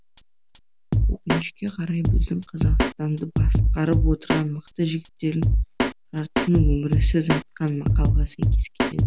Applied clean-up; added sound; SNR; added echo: none; Drum kit; -4 dB; none.